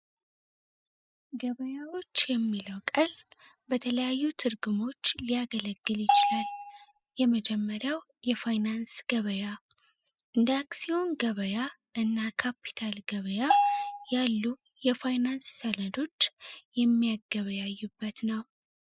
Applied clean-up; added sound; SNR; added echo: classical method spectral subtraction.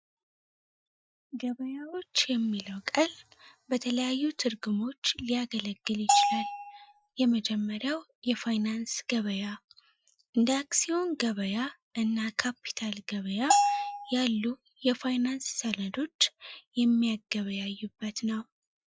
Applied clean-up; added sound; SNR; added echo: classical method Wiener filter.